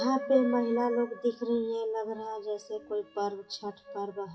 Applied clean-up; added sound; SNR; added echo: classical method WPE with log-MMSE.